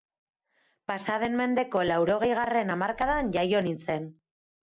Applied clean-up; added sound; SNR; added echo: none; Purr; 17 dB; none.